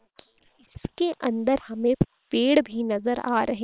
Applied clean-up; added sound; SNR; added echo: neural separator model SepFormer WHAM!.